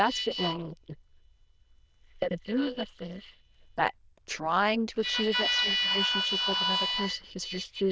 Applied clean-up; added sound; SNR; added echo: neural diffusion model UNIVERSE++.